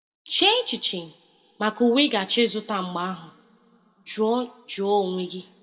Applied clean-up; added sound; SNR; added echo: none; none; none; reverberation time 1.3 s.